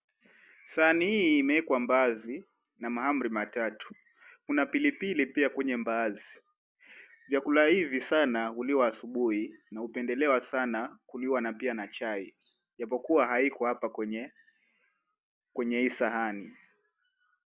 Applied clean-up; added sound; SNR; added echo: none; none; none; none.